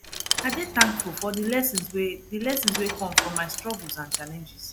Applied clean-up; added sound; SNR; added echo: none; Rattle / Keys jangling; 1 dB; none.